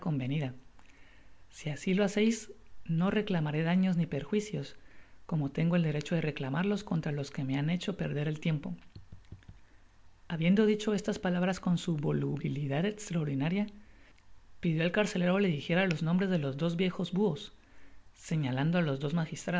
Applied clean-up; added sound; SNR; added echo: none; none; none; none.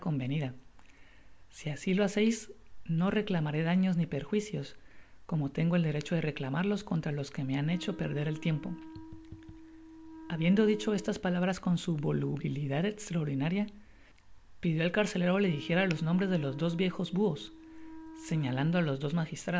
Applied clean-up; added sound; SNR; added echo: none; Wind instrument, woodwind instrument; 17 dB; none.